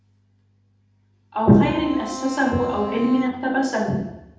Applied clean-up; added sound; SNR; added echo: none; Bowed string instrument; 11 dB; reverberation time 0.8 s.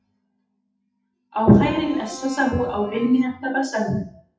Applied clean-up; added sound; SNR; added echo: classical method WPE with log-MMSE.